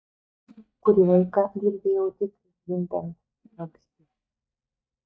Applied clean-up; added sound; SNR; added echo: neural mask model DeepFilterNet 3.